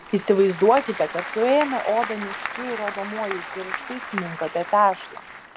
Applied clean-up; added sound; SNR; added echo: none; Applause / Crowd; 10 dB; none.